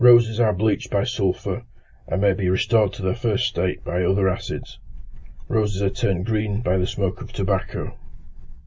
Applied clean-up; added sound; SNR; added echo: none; none; none; none.